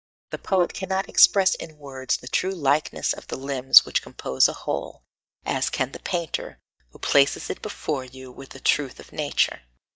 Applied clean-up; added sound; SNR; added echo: neural mask model DeepFilterNet 3.